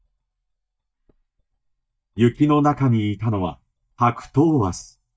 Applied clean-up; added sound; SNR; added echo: neural mask model DeepFilterNet 3.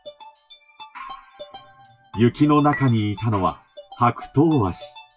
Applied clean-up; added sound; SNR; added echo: classical method WPE with log-MMSE.